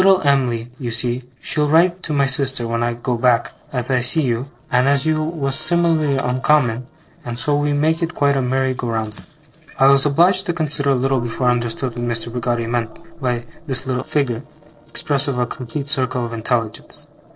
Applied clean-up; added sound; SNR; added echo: neural separator model SepFormer DNS4.